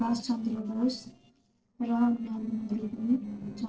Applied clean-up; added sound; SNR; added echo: neural separator model SepFormer DNS4.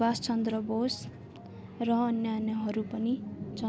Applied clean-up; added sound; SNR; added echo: none; none; none; none.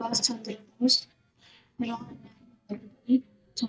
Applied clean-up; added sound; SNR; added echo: neural mask model DeepFilterNet 3.